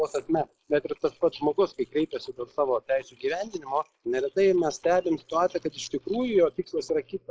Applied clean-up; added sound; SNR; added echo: neural mask model Resemble Enhance denoiser.